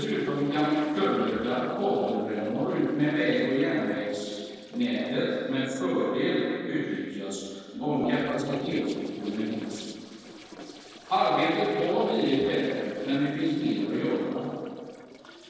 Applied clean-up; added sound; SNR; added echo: neural separator model SepFormer DNS4.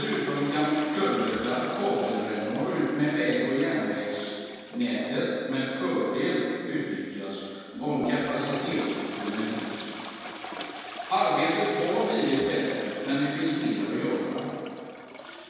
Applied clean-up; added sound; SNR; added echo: none; Toilet flush; 12 dB; reverberation time 2.1 s.